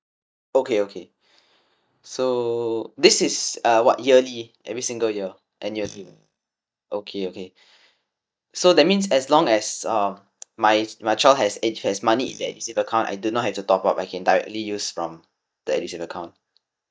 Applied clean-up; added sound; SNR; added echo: neural mask model DeepFilterNet 3.